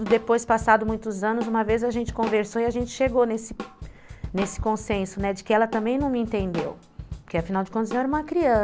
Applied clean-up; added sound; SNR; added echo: none; Drum kit; 13 dB; none.